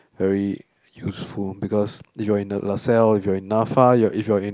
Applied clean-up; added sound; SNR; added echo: none; none; none; none.